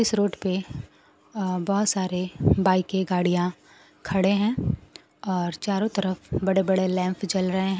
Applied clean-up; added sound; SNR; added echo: none; none; none; none.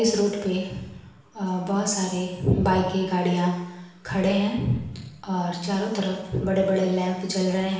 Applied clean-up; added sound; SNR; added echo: none; none; none; reverberation time 0.9 s.